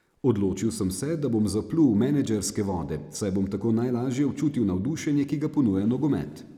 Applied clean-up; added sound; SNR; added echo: none; none; none; none.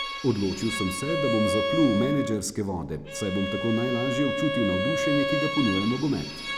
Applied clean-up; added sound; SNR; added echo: none; Bowed string instrument; 3 dB; none.